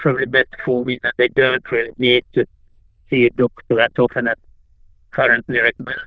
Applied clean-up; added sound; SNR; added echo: neural diffusion model UNIVERSE++.